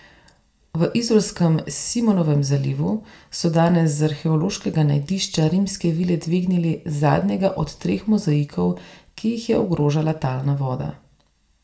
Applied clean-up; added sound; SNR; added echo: none; none; none; reverberation time 0.4 s.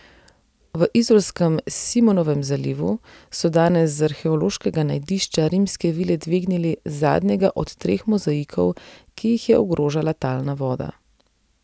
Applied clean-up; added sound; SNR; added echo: none; none; none; none.